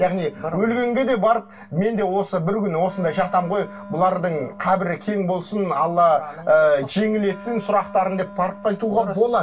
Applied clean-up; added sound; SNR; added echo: none; Wind instrument, woodwind instrument; 20 dB; reverberation time 0.2 s.